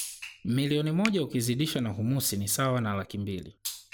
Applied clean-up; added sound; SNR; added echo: none; Finger snapping; 16 dB; none.